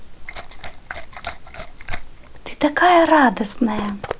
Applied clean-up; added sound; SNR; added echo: none; Liquid; 9 dB; none.